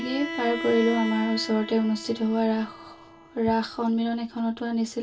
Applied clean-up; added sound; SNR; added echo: none; Bowed string instrument; 11 dB; reverberation time 0.1 s.